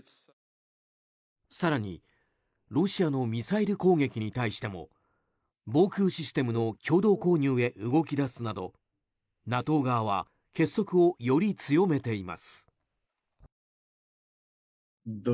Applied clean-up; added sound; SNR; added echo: neural mask model Resemble Enhance denoiser.